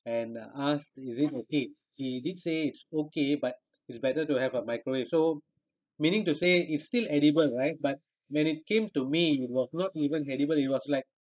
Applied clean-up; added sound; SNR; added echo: neural mask model Resemble Enhance denoiser.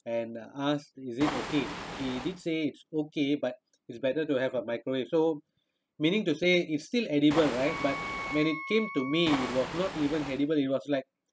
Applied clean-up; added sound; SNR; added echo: none; Waves, surf + Wind instrument, woodwind instrument; 7 dB; none.